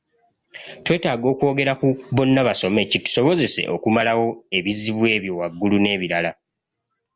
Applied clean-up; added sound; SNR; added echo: none; none; none; none.